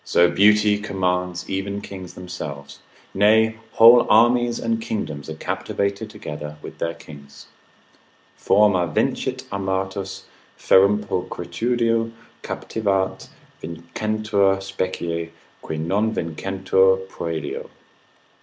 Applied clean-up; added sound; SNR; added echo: none; none; none; none.